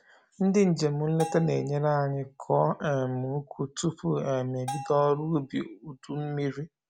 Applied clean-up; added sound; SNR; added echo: none; Bell; 15 dB; none.